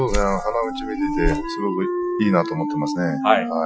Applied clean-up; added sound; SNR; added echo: classical method Wiener filter.